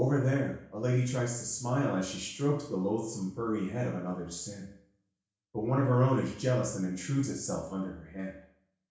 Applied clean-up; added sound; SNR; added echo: none; none; none; reverberation time 0.6 s.